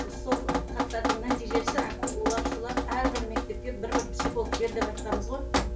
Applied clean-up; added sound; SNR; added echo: none; Drip; -4 dB; reverberation time 0.3 s.